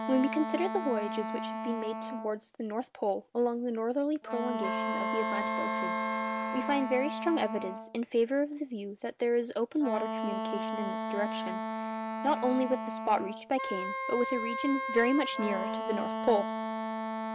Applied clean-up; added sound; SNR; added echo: none; Wind instrument, woodwind instrument + Wind instrument, woodwind instrument; 3 dB; none.